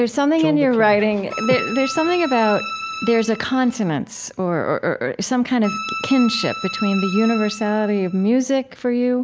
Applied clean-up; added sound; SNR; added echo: none; Bowed string instrument; 10 dB; none.